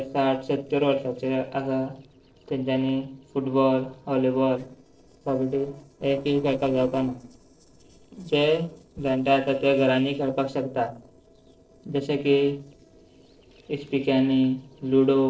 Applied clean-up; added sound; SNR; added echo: neural separator model SepFormer DNS4.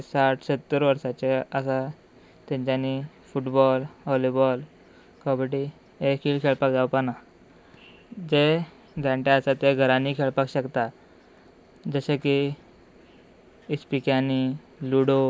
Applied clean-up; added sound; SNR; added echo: none; none; none; none.